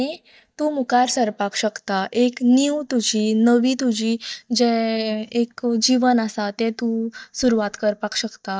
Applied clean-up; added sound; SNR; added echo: neural mask model DeepFilterNet 3.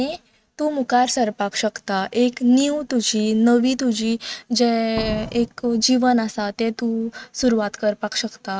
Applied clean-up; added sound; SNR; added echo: neural mask model RNNoise.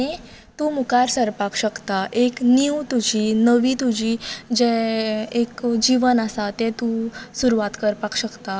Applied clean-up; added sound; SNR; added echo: none; none; none; none.